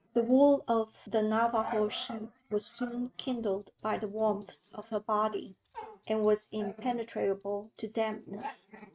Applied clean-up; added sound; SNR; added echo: neural mask model RNNoise.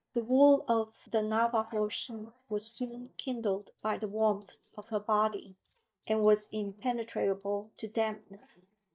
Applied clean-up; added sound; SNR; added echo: neural mask model DeepFilterNet 3.